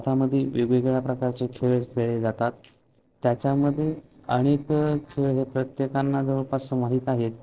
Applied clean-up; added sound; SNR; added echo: neural separator model SepFormer DNS4.